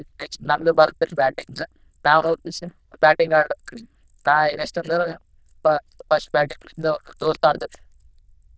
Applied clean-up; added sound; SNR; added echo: neural diffusion model UNIVERSE++.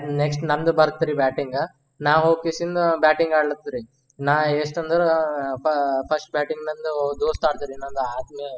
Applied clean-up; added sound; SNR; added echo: classical method spectral subtraction.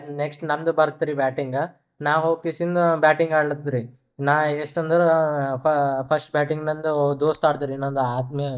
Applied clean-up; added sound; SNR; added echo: neural mask model DeepFilterNet 3.